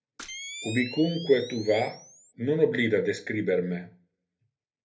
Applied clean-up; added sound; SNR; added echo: none; Camera; 16 dB; reverberation time 0.3 s.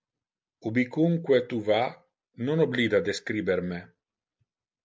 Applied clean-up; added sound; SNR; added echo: none; none; none; none.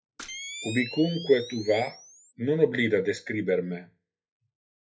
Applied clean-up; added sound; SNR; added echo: classical method WPE with log-MMSE.